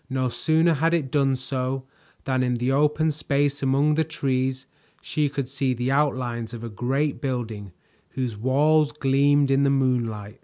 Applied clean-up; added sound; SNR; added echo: none; none; none; none.